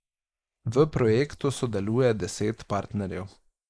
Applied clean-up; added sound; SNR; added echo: neural mask model Resemble Enhance denoiser.